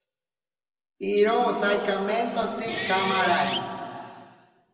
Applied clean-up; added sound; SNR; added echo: none; Guitar; 7 dB; reverberation time 2.4 s.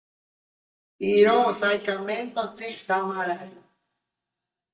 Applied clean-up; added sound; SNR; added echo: neural mask model DeepFilterNet 3.